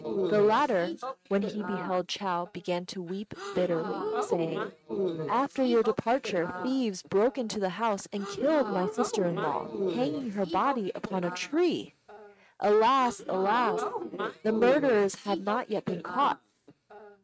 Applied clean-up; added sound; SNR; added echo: neural mask model RNNoise.